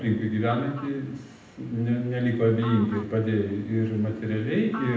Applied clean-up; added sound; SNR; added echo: none; Fowl; 19 dB; reverberation time 0.7 s.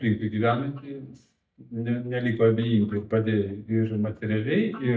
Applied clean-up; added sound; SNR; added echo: neural mask model DeepFilterNet 3.